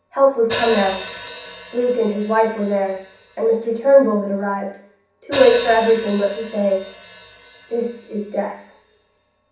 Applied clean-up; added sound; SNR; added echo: none; Hi-hat; 14 dB; reverberation time 0.6 s.